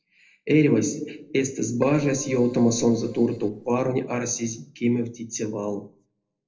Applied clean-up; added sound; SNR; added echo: neural separator model SepFormer DNS4.